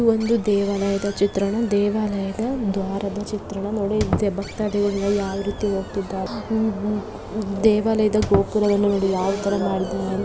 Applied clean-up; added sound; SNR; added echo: none; Squeak; 14 dB; none.